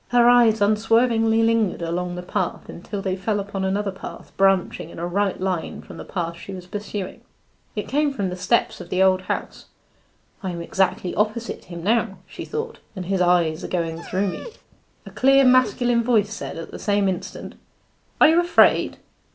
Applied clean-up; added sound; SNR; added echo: none; Dog; 16 dB; none.